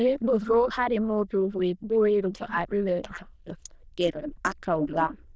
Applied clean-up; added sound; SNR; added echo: neural diffusion model UNIVERSE++.